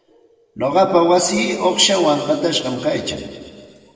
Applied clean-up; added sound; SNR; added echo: none; none; none; reverberation time 2.2 s.